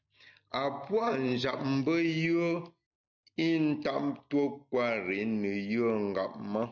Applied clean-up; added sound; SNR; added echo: none; none; none; none.